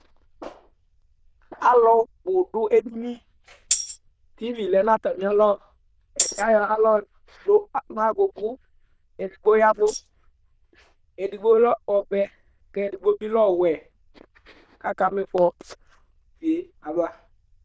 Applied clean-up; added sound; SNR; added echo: neural diffusion model UNIVERSE++.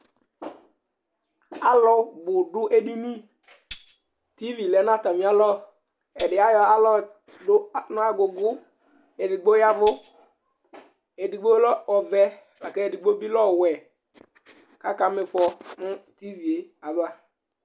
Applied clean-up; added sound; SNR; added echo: none; Tambourine; 8 dB; none.